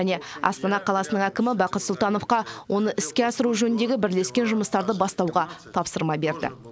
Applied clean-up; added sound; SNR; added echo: none; none; none; none.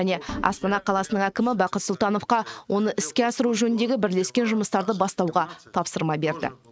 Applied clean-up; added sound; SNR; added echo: neural mask model RNNoise.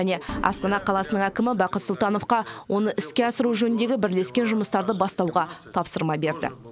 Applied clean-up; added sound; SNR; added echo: none; Organ; 14 dB; none.